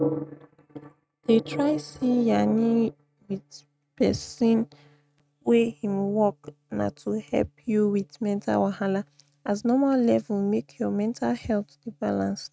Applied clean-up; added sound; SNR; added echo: neural mask model RNNoise.